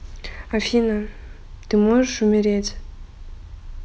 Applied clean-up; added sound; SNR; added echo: none; none; none; none.